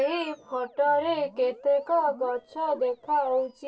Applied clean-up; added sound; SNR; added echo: neural separator model SepFormer DNS4.